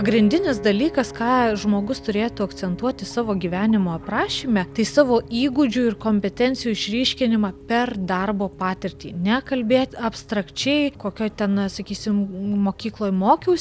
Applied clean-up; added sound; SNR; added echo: none; Piano; 18 dB; none.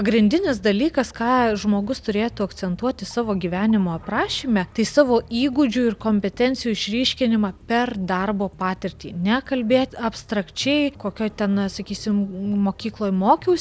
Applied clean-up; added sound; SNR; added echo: none; none; none; none.